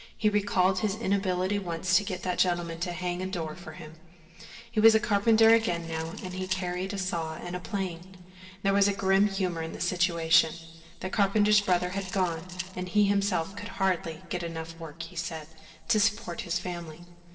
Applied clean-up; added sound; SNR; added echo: neural separator model SepFormer DNS4.